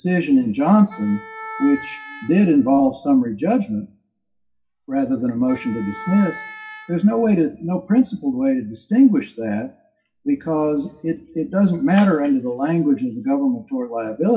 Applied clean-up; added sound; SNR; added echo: classical method WPE with log-MMSE.